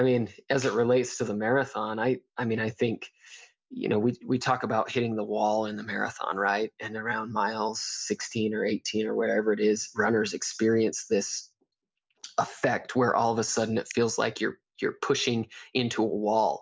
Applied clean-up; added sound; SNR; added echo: none; none; none; none.